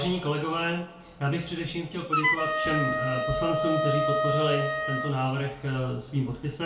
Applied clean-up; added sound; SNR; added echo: none; Wind instrument, woodwind instrument; -2 dB; reverberation time 0.3 s.